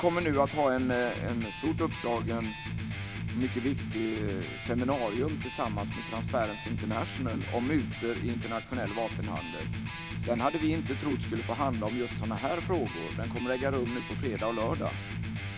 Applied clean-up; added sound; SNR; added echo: none; Electric guitar; 4 dB; none.